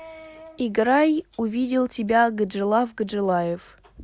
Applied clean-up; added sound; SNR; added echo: none; none; none; none.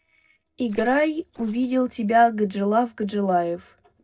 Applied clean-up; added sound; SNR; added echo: neural separator model SepFormer DNS4.